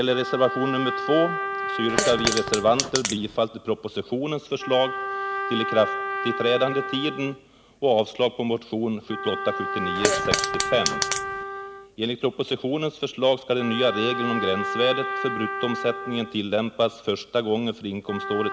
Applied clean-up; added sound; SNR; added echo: none; Fart + Trumpet; 4 dB; none.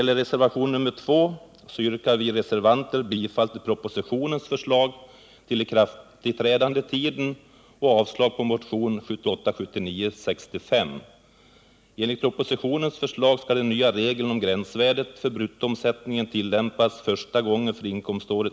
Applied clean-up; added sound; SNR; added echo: none; none; none; none.